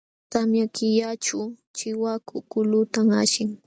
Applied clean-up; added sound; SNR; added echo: none; none; none; none.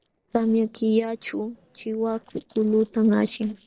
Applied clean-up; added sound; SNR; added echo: neural separator model SepFormer DNS4.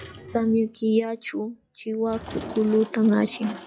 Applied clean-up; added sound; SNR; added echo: classical method log-MMSE.